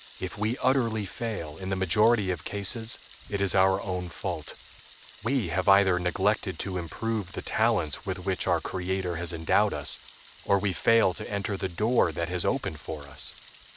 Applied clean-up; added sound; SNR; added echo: none; Thunder; 20 dB; none.